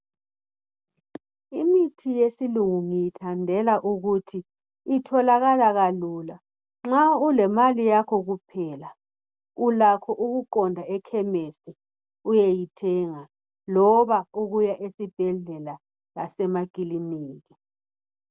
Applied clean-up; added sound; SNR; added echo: none; none; none; none.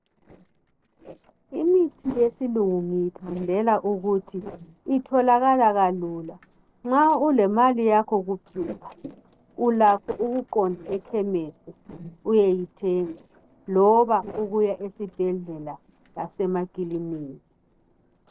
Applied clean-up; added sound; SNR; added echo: neural separator model SepFormer DNS4.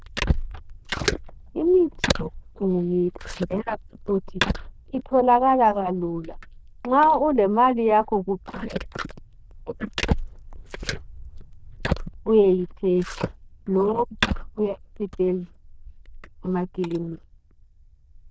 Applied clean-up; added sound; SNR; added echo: neural diffusion model UNIVERSE++.